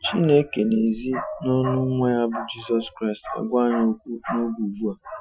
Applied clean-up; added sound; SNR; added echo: classical method Wiener filter.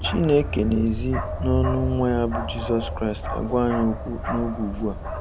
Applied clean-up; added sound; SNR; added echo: none; Bark; 4 dB; none.